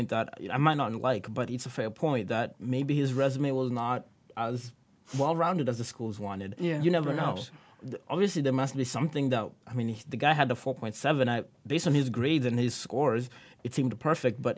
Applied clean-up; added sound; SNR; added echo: none; none; none; none.